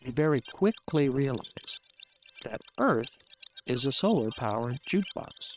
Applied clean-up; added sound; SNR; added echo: neural separator model SepFormer WHAM!.